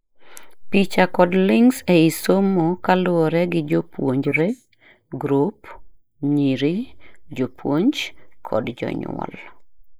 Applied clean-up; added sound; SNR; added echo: neural mask model Resemble Enhance denoiser.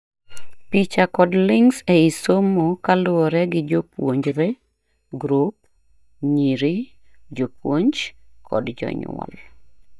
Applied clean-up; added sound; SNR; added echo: neural mask model DeepFilterNet 3.